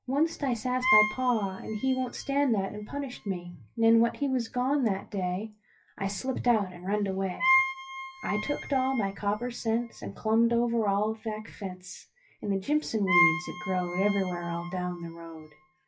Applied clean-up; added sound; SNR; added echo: classical method WPE with log-MMSE.